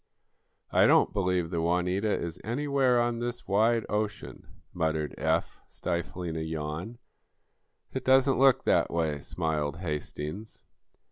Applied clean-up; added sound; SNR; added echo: none; none; none; none.